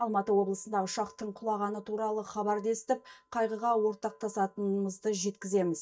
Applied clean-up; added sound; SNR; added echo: neural mask model DeepFilterNet 3.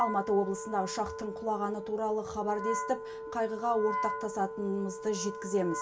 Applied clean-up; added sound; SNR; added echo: none; Wind instrument, woodwind instrument; 6 dB; reverberation time 0.2 s.